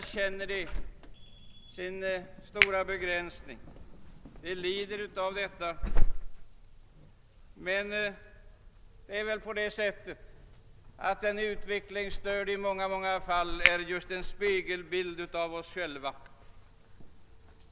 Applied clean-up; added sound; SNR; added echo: none; Finger snapping + Alarm / Insect; -2 dB; none.